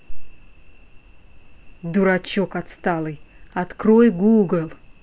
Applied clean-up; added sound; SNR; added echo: none; none; none; none.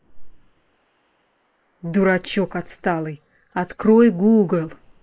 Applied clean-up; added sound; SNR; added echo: neural mask model Resemble Enhance denoiser.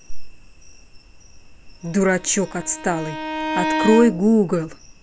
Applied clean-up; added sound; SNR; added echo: none; Bowed string instrument; 6 dB; none.